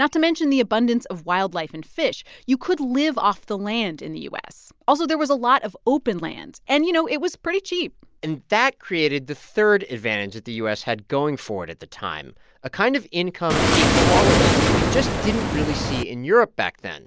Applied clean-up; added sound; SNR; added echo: none; Waves, surf; -4 dB; none.